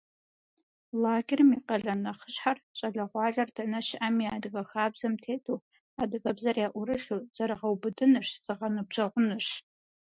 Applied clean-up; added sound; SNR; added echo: none; none; none; none.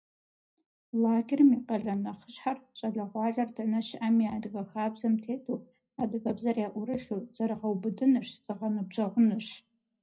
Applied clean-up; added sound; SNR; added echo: none; none; none; reverberation time 0.3 s.